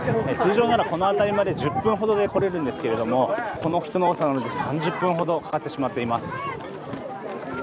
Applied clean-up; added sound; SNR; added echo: none; none; none; none.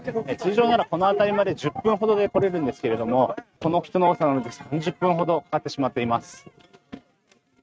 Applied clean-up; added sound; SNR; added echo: neural mask model RNNoise.